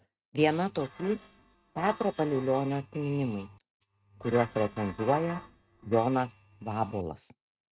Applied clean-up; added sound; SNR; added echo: neural mask model RNNoise.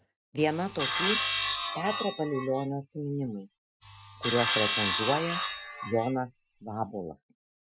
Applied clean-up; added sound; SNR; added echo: classical method Wiener filter.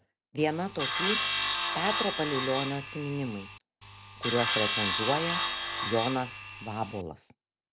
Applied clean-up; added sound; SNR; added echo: none; Sawing; 0 dB; none.